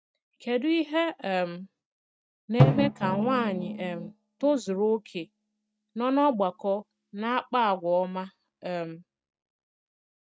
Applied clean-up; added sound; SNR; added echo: neural mask model RNNoise.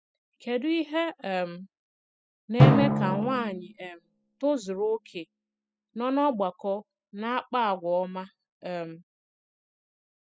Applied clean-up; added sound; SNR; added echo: classical method spectral subtraction.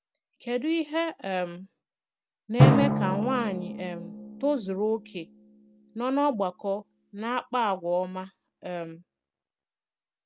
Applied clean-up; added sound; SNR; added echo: none; Drum; 1 dB; none.